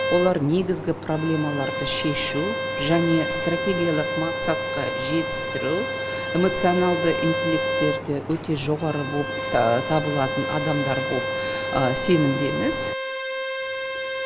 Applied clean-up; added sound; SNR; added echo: none; Bowed string instrument; 3 dB; none.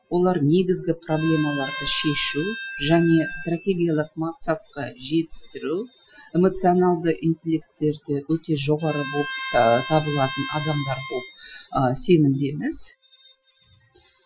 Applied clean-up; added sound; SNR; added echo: classical method Wiener filter.